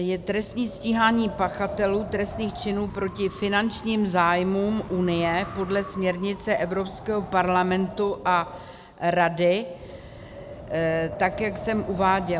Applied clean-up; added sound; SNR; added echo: none; Wind; 13 dB; none.